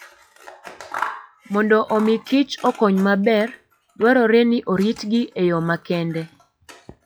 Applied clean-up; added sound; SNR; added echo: classical method log-MMSE.